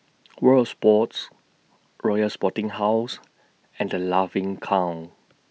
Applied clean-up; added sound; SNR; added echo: none; none; none; none.